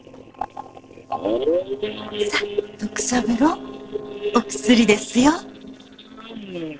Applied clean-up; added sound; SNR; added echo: neural separator model SepFormer DNS4.